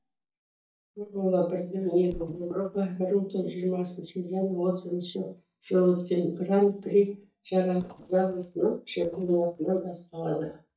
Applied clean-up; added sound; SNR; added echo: neural mask model DeepFilterNet 3.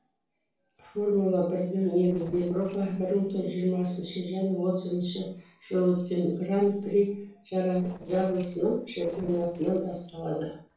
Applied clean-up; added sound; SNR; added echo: neural separator model SepFormer DNS4.